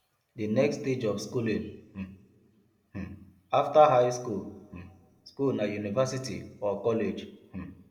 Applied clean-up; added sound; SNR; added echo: none; none; none; reverberation time 0.8 s.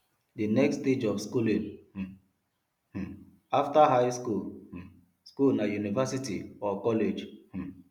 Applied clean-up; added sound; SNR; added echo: none; none; none; none.